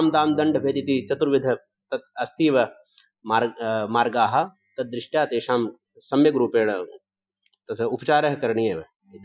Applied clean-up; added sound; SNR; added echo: classical method Wiener filter.